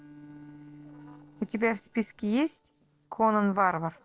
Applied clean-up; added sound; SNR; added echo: neural separator model SepFormer DNS4.